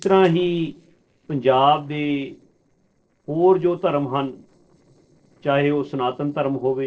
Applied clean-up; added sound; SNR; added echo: neural separator model SepFormer DNS4.